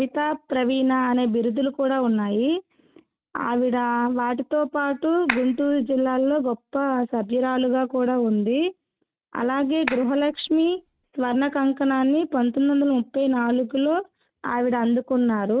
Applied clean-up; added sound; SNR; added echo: neural mask model RNNoise.